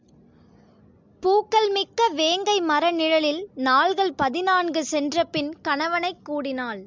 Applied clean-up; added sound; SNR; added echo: none; none; none; none.